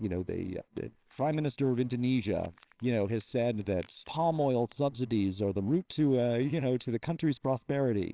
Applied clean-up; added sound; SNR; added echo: neural separator model SepFormer WHAMR!.